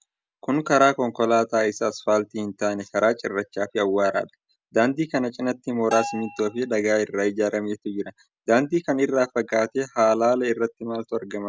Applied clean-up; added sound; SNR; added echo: none; Bell; 12 dB; none.